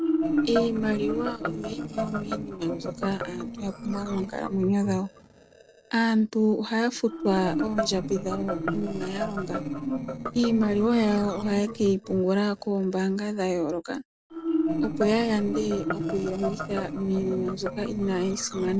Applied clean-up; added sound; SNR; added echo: neural separator model SepFormer DNS4.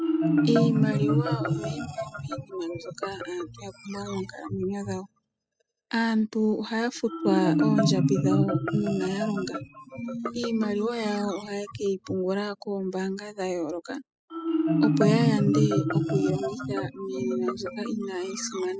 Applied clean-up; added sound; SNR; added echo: classical method spectral subtraction.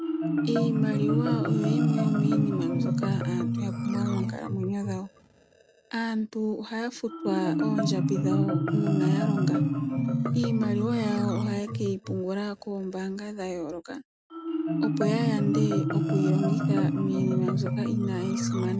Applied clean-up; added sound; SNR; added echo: none; Marimba, xylophone; -3 dB; none.